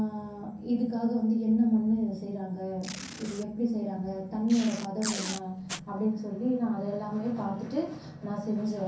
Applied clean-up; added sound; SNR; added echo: none; Packing tape, duct tape; 11 dB; reverberation time 0.6 s.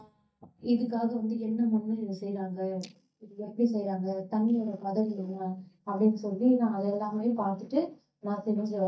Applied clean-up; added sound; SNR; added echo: neural mask model DeepFilterNet 3.